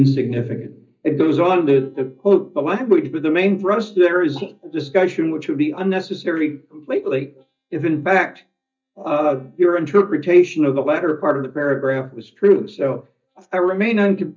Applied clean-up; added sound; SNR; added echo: neural mask model DeepFilterNet 3.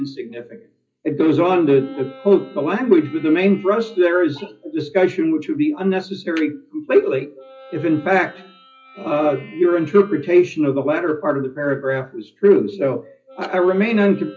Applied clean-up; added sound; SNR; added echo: classical method WPE with log-MMSE.